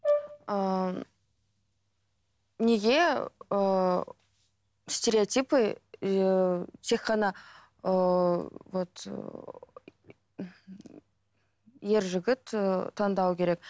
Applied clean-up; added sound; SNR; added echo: none; Brass instrument; 4 dB; none.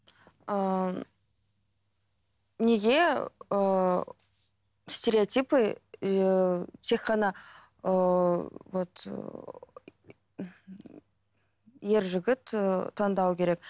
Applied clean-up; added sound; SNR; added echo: none; none; none; none.